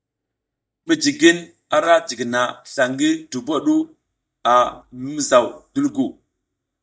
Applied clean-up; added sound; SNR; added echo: neural mask model DeepFilterNet 3.